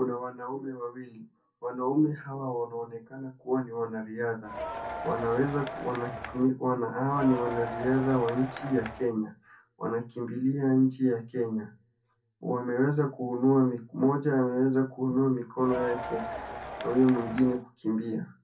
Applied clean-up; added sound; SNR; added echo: none; Crowd; 9 dB; reverberation time 0.3 s.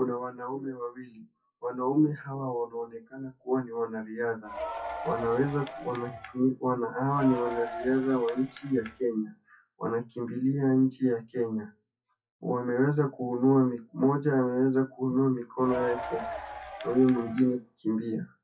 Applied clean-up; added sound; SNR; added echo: classical method WPE with log-MMSE.